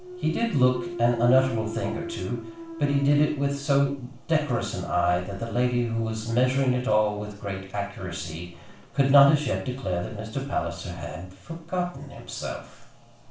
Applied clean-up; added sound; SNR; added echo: none; Thump, thud; 15 dB; reverberation time 0.4 s.